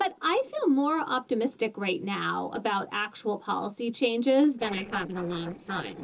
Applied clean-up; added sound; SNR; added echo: neural separator model SepFormer DNS4.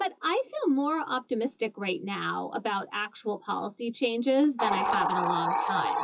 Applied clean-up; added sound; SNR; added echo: classical method WPE with log-MMSE.